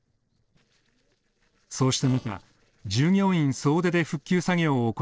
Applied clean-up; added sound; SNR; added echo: neural separator model SepFormer DNS4.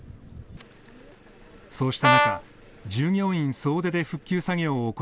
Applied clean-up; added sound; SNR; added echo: none; Brass instrument; -4 dB; none.